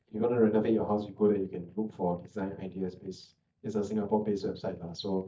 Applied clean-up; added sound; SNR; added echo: neural mask model DeepFilterNet 3.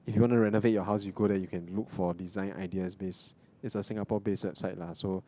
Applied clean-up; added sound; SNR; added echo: none; none; none; none.